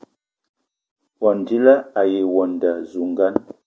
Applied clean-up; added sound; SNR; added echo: none; none; none; none.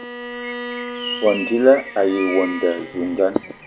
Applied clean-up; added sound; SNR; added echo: none; Bowed string instrument + Bird; 10 dB; none.